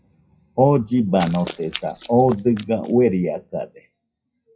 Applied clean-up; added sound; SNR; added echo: classical method WPE with log-MMSE.